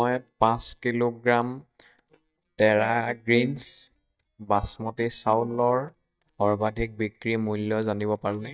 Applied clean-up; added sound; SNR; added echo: neural mask model DeepFilterNet 3.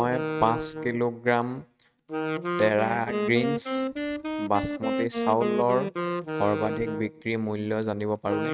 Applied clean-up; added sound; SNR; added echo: neural mask model RNNoise.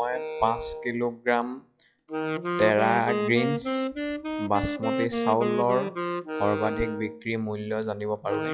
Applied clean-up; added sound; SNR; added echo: classical method log-MMSE.